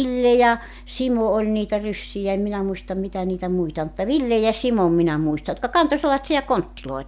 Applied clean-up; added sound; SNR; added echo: none; none; none; none.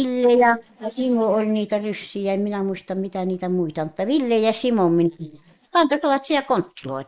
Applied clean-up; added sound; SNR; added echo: neural mask model Resemble Enhance denoiser.